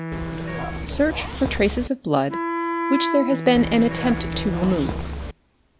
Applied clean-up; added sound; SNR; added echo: none; Wind instrument, woodwind instrument + Zipper (clothing) / Telephone; 5 dB; none.